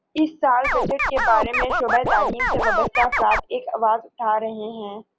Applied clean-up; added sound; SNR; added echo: none; Scratching (performance technique); 0 dB; none.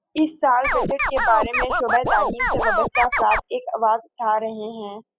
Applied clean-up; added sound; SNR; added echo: classical method spectral subtraction.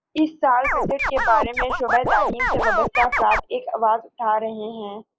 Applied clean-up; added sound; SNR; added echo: neural mask model Resemble Enhance denoiser.